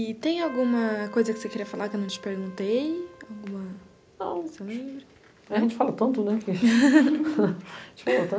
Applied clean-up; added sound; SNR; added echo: none; Keyboard (musical); 19 dB; none.